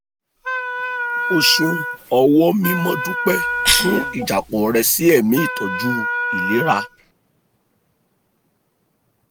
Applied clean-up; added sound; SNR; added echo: none; Cough + Wind instrument, woodwind instrument; 3 dB; none.